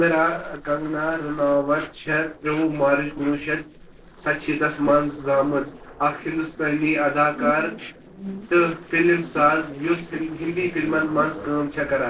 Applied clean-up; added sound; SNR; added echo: neural separator model SepFormer DNS4.